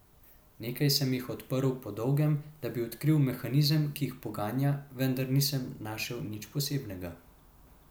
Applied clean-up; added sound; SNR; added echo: none; none; none; none.